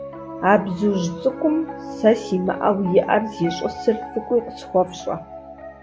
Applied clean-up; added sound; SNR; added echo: none; Piano; 12 dB; none.